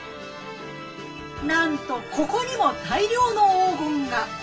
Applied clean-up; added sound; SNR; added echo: none; none; none; reverberation time 0.2 s.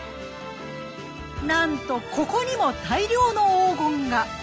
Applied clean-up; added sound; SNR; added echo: none; none; none; none.